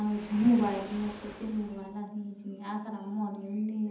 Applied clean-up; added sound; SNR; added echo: none; Waves, surf; 19 dB; reverberation time 0.8 s.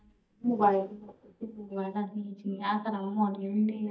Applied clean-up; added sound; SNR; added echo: neural mask model DeepFilterNet 3.